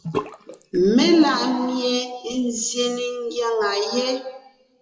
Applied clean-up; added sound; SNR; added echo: classical method WPE with log-MMSE.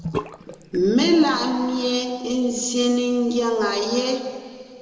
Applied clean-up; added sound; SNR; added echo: none; Bathtub (filling or washing) / Sink (filling or washing); 16 dB; reverberation time 2.1 s.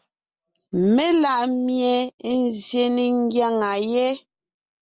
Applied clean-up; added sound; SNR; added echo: none; none; none; none.